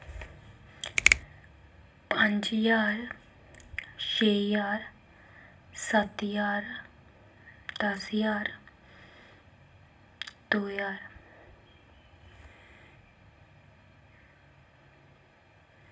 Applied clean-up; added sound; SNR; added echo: none; Finger snapping; -4 dB; reverberation time 0.2 s.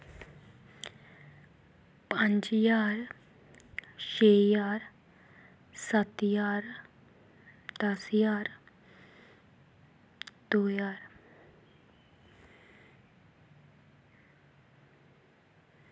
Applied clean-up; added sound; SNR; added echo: none; none; none; none.